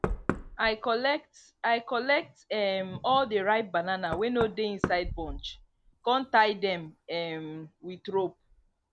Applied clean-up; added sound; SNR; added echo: none; Knock; 11 dB; none.